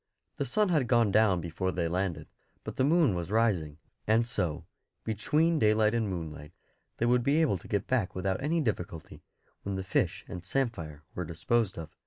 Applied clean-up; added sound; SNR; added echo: none; none; none; none.